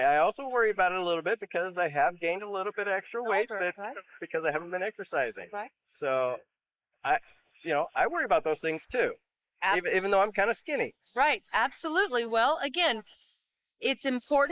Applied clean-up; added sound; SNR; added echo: neural mask model Resemble Enhance denoiser.